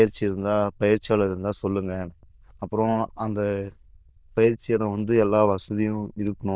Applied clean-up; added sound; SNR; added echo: neural diffusion model UNIVERSE++.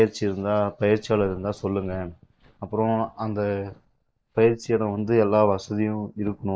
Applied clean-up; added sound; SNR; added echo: neural mask model DeepFilterNet 3.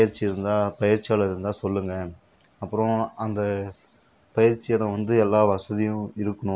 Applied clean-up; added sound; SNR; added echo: none; none; none; none.